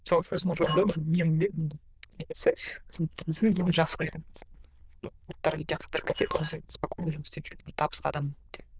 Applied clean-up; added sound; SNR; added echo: neural diffusion model UNIVERSE++.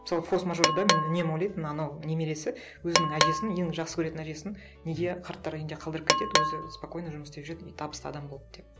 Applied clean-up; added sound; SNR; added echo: none; Percussion; -2 dB; none.